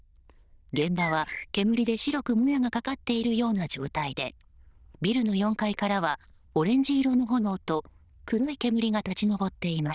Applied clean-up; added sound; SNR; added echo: neural diffusion model UNIVERSE++.